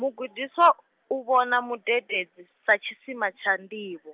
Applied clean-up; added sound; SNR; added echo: none; none; none; none.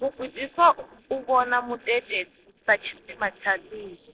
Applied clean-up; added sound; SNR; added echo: neural separator model SepFormer DNS4.